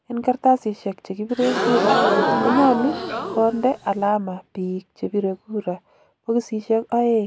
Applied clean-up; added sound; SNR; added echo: none; Crowd / Gasp; -1 dB; none.